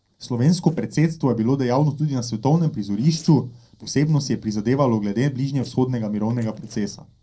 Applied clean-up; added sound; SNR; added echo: neural separator model SepFormer DNS4.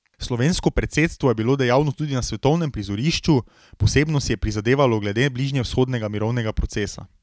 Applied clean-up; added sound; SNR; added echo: none; none; none; none.